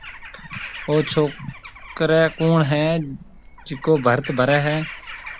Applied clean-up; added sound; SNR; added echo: none; Bird vocalization, bird call, bird song / Crow; 15 dB; none.